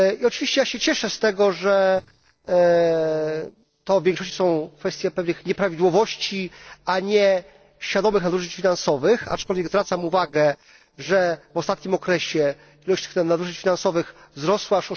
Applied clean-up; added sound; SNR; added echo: neural separator model SepFormer DNS4.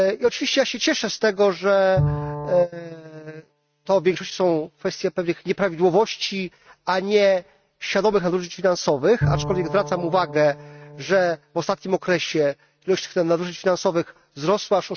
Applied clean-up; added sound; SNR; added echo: neural mask model RNNoise.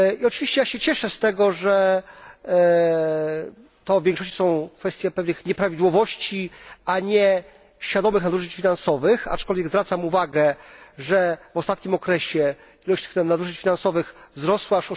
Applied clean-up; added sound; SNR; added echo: none; none; none; none.